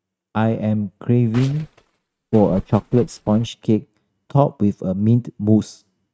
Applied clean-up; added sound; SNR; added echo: neural mask model RNNoise.